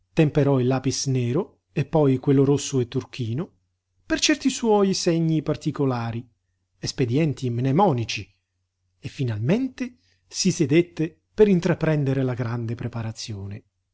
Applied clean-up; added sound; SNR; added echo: none; none; none; none.